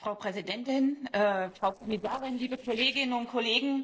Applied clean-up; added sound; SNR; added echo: neural separator model SepFormer DNS4.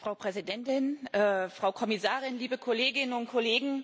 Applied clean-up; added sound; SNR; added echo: none; none; none; none.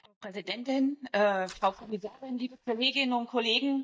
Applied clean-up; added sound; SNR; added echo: neural mask model DeepFilterNet 3.